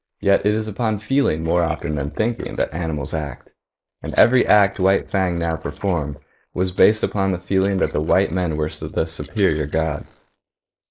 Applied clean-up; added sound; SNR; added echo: neural mask model Resemble Enhance denoiser.